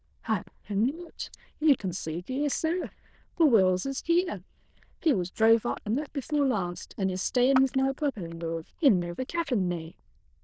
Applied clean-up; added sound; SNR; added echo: neural diffusion model UNIVERSE++.